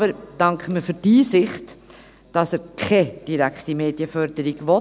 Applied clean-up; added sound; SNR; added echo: none; none; none; none.